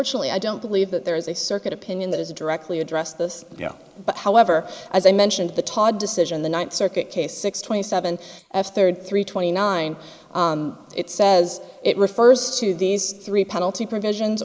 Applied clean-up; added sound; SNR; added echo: neural mask model Resemble Enhance denoiser.